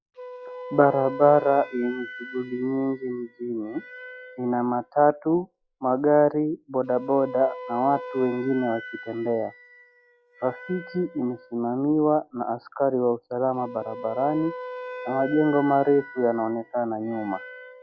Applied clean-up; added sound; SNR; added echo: classical method log-MMSE.